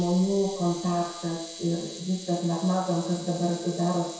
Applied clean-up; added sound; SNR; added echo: none; Camera; 15 dB; reverberation time 0.7 s.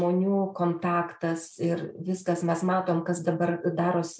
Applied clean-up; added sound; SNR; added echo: none; none; none; none.